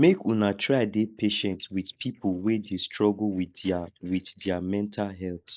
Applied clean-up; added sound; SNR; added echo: neural mask model Resemble Enhance denoiser.